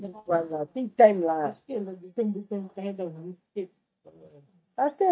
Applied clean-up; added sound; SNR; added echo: neural mask model DeepFilterNet 3.